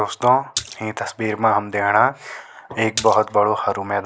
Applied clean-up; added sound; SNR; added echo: neural mask model Resemble Enhance denoiser.